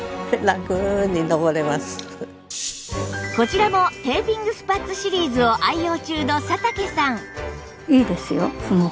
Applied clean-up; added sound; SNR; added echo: none; none; none; none.